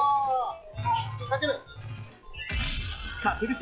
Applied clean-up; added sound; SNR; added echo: classical method log-MMSE.